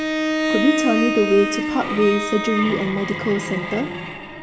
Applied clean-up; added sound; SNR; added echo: none; Bowed string instrument; 2 dB; reverberation time 2.5 s.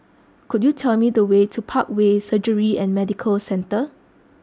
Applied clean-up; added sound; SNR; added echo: none; none; none; none.